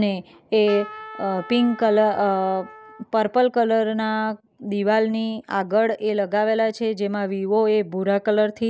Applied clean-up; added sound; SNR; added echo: none; Trumpet; 18 dB; none.